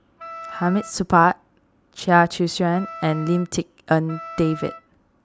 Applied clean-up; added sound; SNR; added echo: none; Wind instrument, woodwind instrument; 16 dB; none.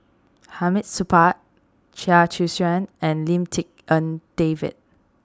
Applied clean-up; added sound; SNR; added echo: none; none; none; none.